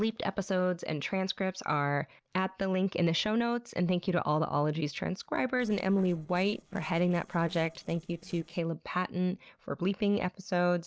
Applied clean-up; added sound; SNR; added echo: neural separator model SepFormer DNS4.